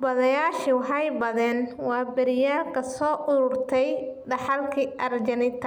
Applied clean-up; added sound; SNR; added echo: none; none; none; none.